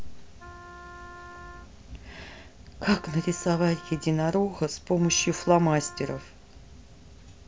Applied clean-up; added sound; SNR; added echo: none; Wind instrument, woodwind instrument; 18 dB; none.